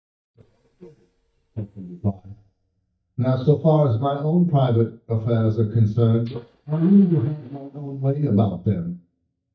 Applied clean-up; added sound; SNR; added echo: neural mask model DeepFilterNet 3.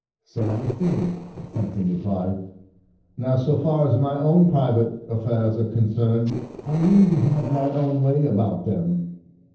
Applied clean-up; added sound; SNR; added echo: neural separator model SepFormer DNS4.